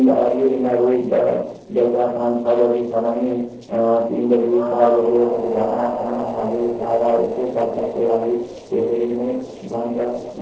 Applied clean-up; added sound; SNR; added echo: neural separator model SepFormer DNS4.